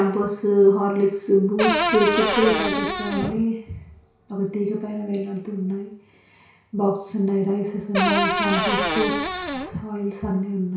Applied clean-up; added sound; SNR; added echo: none; Cupboard open or close / Door; 0 dB; reverberation time 0.6 s.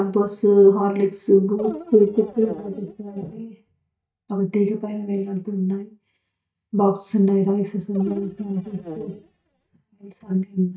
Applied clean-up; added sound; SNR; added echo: neural mask model DeepFilterNet 3.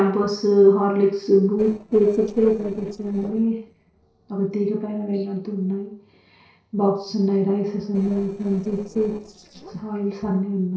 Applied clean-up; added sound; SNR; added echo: neural separator model SepFormer DNS4.